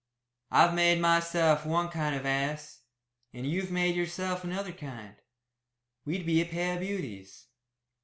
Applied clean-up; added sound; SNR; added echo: none; none; none; none.